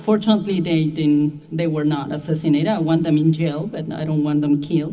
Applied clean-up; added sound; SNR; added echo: none; none; none; reverberation time 0.4 s.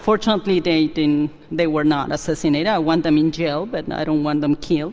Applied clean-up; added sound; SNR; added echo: none; none; none; none.